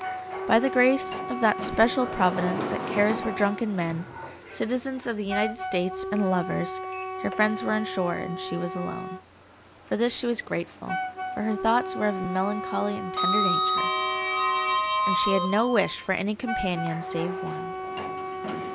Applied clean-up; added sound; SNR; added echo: none; Sliding door + Wind instrument, woodwind instrument; 3 dB; none.